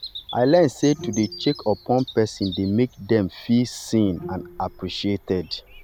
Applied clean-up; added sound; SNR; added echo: none; Bowed string instrument + Bird vocalization, bird call, bird song; 17 dB; none.